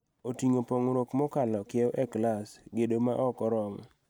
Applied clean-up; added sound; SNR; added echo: none; none; none; none.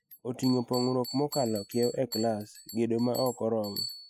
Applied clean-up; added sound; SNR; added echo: classical method Wiener filter.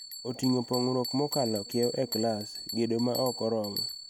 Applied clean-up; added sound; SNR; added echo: none; Bell; 8 dB; none.